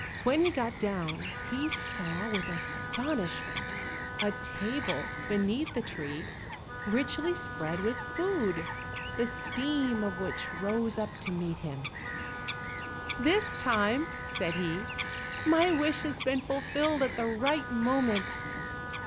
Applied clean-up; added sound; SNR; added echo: none; Bird vocalization, bird call, bird song + Wind instrument, woodwind instrument; 5 dB; none.